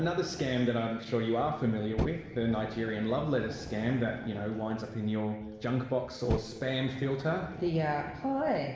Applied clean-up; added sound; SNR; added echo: none; Fire; 12 dB; reverberation time 1.1 s.